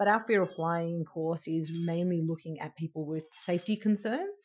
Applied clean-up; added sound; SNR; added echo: classical method Wiener filter.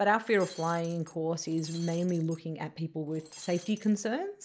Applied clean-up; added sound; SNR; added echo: none; Shatter; 20 dB; none.